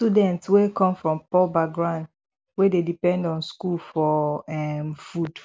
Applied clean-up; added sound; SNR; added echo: none; none; none; none.